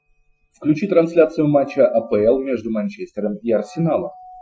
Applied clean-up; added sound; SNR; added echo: classical method Wiener filter.